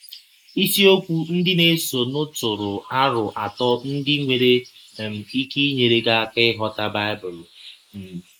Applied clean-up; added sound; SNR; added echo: neural mask model Resemble Enhance denoiser.